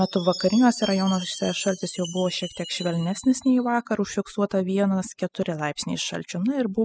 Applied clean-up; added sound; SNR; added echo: classical method spectral subtraction.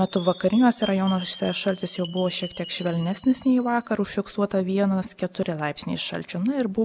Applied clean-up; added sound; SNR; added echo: none; Chime; 16 dB; none.